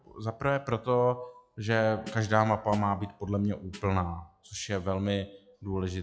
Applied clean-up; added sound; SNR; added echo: classical method log-MMSE.